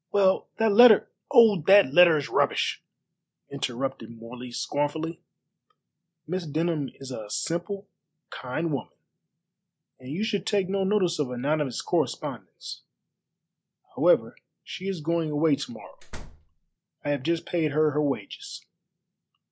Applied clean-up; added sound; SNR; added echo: none; Slam; 13 dB; none.